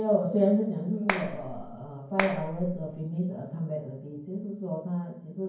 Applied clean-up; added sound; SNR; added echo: none; Clapping; 6 dB; reverberation time 0.9 s.